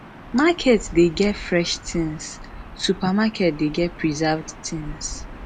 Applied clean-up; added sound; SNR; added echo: none; Gull, seagull / Ocean; 14 dB; none.